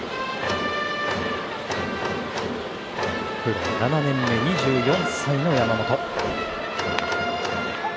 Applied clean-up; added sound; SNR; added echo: none; Traffic noise, roadway noise; 18 dB; none.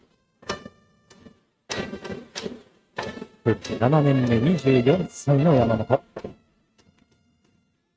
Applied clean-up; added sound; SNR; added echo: neural mask model RNNoise.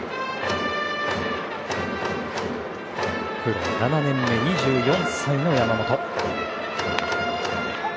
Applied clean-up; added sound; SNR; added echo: none; none; none; none.